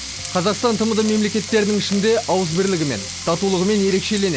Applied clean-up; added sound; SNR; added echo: none; Sink (filling or washing) + Frying (food); 11 dB; none.